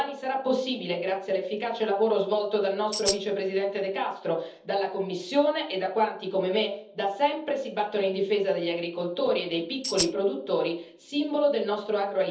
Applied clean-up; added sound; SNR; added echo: none; Tambourine; 2 dB; reverberation time 0.7 s.